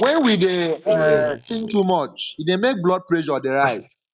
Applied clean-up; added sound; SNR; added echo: neural mask model Resemble Enhance denoiser.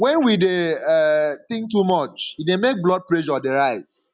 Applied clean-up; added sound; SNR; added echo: none; none; none; none.